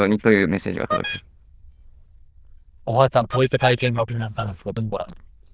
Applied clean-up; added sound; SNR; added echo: neural diffusion model UNIVERSE++.